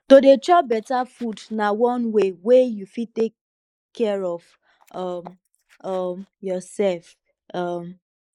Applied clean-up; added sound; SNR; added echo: neural mask model Resemble Enhance denoiser.